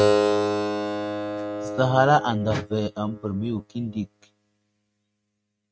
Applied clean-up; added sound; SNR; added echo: neural mask model RNNoise.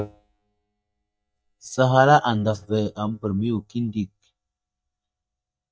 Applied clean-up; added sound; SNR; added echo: neural mask model DeepFilterNet 3.